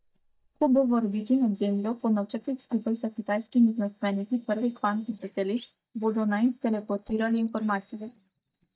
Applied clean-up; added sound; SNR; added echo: neural mask model DeepFilterNet 3.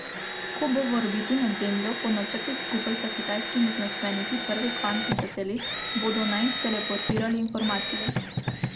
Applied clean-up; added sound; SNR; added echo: none; Drill; 3 dB; none.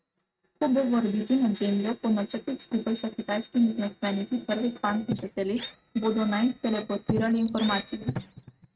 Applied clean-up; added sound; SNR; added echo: neural mask model RNNoise.